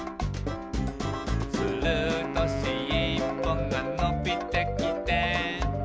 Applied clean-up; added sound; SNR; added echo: none; Wind instrument, woodwind instrument; 11 dB; none.